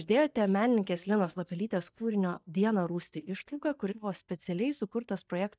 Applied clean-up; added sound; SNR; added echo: neural mask model DeepFilterNet 3.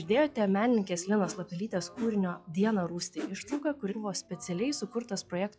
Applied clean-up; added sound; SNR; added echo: classical method log-MMSE.